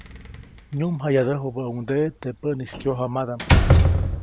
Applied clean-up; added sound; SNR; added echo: none; Slam; -3 dB; none.